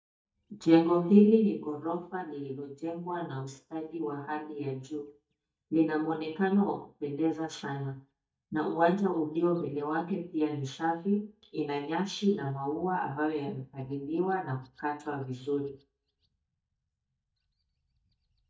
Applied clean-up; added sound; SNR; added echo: neural mask model DeepFilterNet 3.